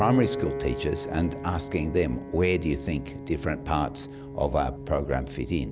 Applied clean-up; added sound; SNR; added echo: none; Piano; 9 dB; none.